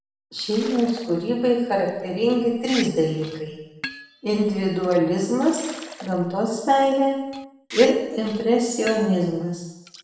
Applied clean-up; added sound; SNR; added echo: none; Liquid; 17 dB; reverberation time 0.9 s.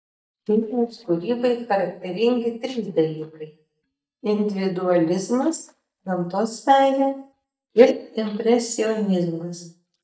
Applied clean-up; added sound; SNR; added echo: neural mask model DeepFilterNet 3.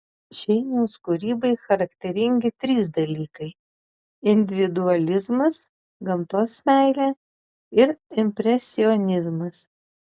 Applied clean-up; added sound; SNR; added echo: none; none; none; none.